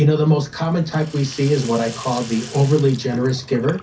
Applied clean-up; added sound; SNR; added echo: none; Sink (filling or washing); 18 dB; reverberation time 0.3 s.